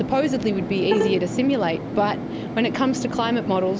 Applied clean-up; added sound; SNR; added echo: none; Bowed string instrument + Fixed-wing aircraft, airplane; 5 dB; none.